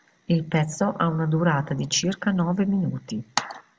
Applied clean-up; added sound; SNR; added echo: none; none; none; none.